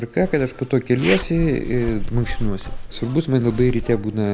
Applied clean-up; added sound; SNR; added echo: none; Zipper (clothing); 7 dB; none.